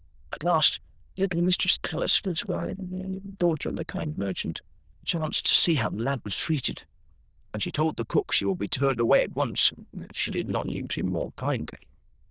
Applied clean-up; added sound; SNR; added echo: neural diffusion model UNIVERSE++.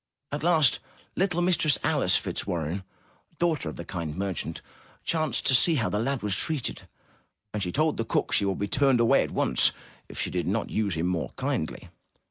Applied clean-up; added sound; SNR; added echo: none; none; none; none.